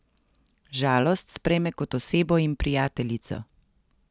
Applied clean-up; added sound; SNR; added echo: none; none; none; none.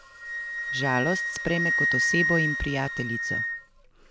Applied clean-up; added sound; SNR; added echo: none; Wind instrument, woodwind instrument; -2 dB; none.